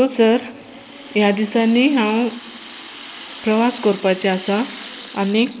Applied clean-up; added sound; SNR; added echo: none; Rattle (instrument); 19 dB; none.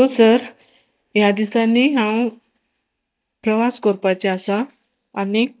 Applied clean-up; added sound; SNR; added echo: neural mask model DeepFilterNet 3.